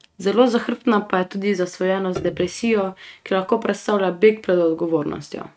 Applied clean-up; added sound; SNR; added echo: neural mask model RNNoise.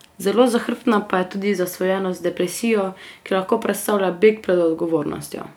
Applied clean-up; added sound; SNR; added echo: none; none; none; none.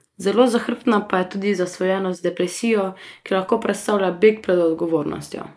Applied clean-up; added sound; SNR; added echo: neural mask model Resemble Enhance denoiser.